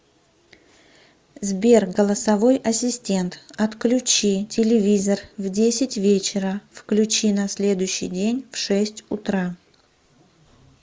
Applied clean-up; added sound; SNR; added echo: none; none; none; none.